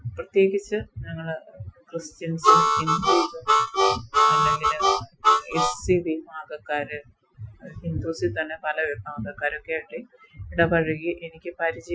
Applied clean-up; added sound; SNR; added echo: classical method Wiener filter.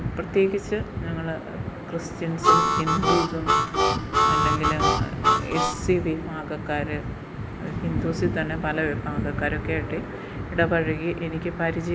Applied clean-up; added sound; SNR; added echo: none; Harmonica; -4 dB; none.